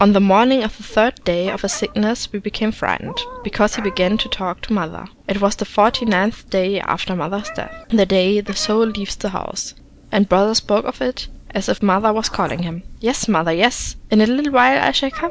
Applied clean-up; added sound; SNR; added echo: none; Meow; 19 dB; none.